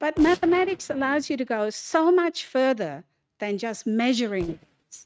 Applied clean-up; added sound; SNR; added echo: neural mask model RNNoise.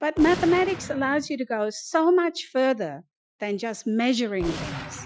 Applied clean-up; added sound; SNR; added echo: classical method Wiener filter.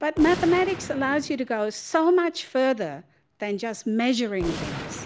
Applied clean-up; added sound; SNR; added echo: none; Gunshot, gunfire; 13 dB; none.